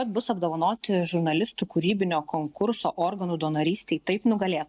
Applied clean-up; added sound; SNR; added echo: none; none; none; none.